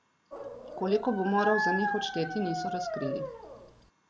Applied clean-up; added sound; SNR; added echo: none; Dog; 3 dB; none.